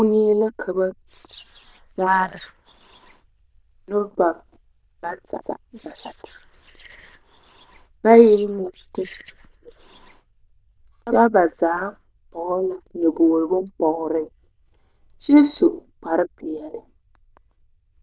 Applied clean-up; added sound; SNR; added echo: neural diffusion model UNIVERSE++.